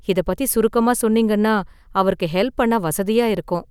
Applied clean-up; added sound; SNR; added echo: none; none; none; none.